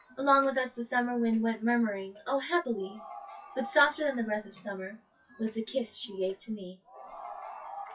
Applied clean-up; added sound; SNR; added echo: classical method WPE with log-MMSE.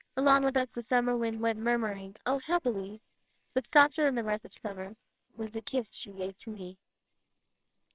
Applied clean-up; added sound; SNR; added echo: neural separator model SepFormer WHAMR!.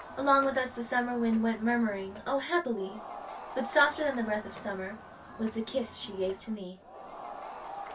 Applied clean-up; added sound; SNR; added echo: none; Crowd; 14 dB; reverberation time 0.2 s.